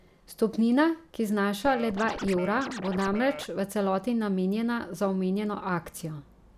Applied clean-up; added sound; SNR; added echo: none; Scratching (performance technique); 11 dB; none.